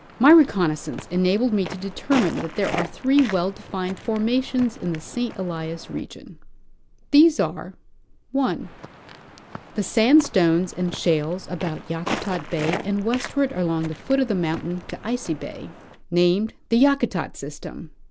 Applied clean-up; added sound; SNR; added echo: none; Walk, footsteps; 14 dB; none.